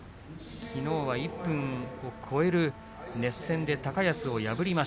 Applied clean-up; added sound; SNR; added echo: none; Wind instrument, woodwind instrument; 20 dB; none.